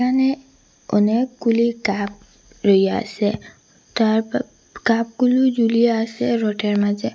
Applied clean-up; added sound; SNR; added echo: none; none; none; none.